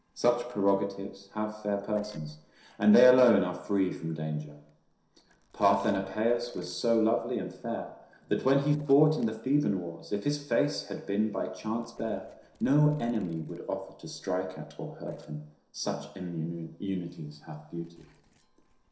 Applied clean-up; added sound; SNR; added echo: neural separator model SepFormer DNS4.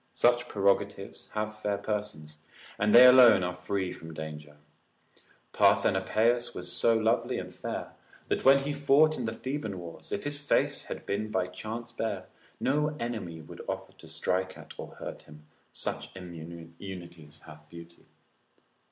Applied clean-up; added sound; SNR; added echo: none; none; none; none.